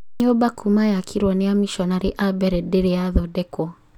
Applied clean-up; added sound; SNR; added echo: none; none; none; none.